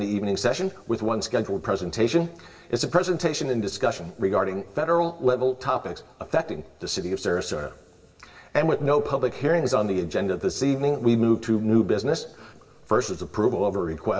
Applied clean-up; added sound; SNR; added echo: none; none; none; reverberation time 2.0 s.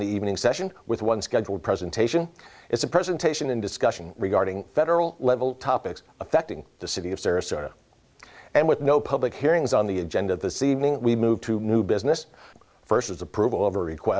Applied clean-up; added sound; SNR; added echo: none; none; none; none.